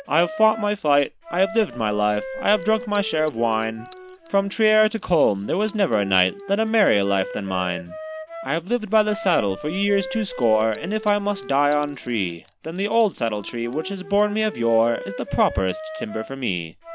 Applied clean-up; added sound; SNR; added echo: none; Bell + Wind instrument, woodwind instrument; 14 dB; none.